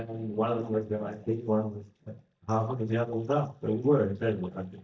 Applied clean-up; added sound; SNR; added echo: neural mask model DeepFilterNet 3.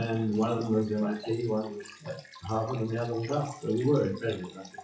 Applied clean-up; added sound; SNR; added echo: classical method WPE with log-MMSE.